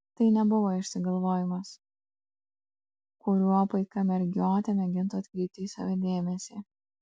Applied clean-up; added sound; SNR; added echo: none; none; none; none.